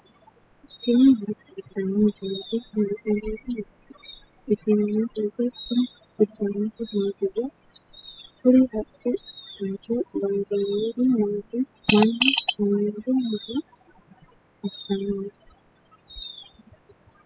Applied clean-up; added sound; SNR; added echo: classical method spectral subtraction.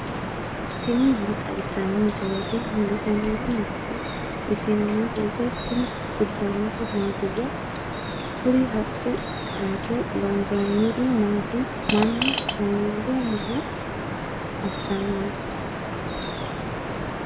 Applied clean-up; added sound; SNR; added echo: none; Drip + Fart; 3 dB; none.